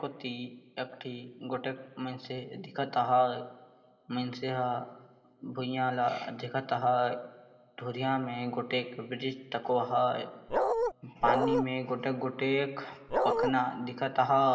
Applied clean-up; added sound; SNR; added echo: none; Bark; -4 dB; reverberation time 1.9 s.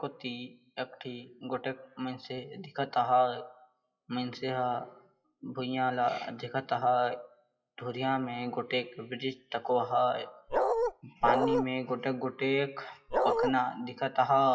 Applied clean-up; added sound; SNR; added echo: classical method WPE with log-MMSE.